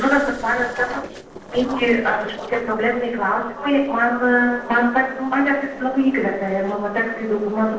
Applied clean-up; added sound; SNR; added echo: neural separator model SepFormer DNS4.